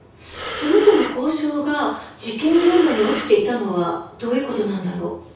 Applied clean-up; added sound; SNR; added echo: none; Breathing; 10 dB; reverberation time 0.6 s.